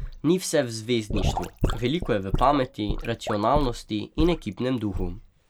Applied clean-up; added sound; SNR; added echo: none; Sink (filling or washing) / Gurgling / Liquid; 5 dB; none.